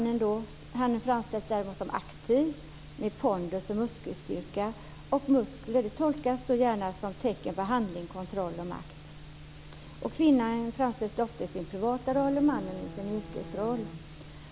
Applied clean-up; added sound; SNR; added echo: none; Bowed string instrument; 14 dB; none.